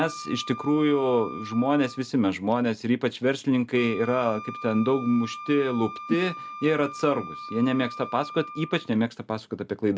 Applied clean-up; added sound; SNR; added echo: none; Wind instrument, woodwind instrument; 14 dB; none.